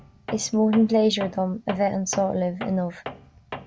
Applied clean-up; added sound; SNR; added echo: none; Tools; 14 dB; none.